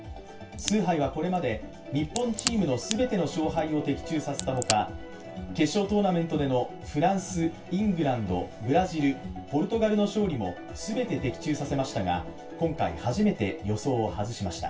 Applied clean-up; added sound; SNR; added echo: none; Crack; 10 dB; reverberation time 0.2 s.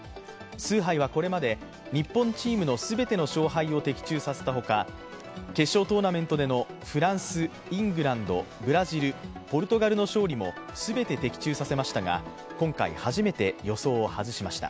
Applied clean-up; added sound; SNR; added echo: none; none; none; none.